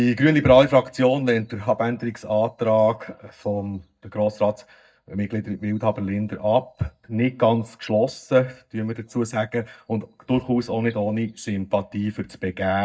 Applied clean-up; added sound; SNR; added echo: neural mask model DeepFilterNet 3.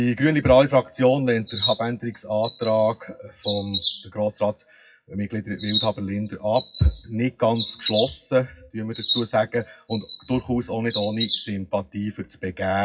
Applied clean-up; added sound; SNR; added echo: classical method WPE with log-MMSE.